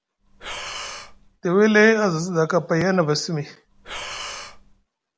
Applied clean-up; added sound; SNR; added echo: none; Breathing; 13 dB; none.